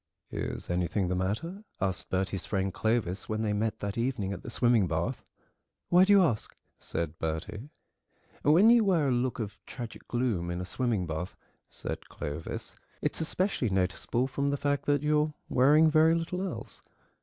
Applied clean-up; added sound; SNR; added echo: none; none; none; none.